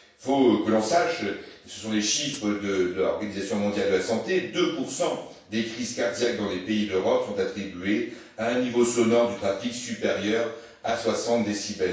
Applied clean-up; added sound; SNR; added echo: none; Hi-hat; 18 dB; reverberation time 0.7 s.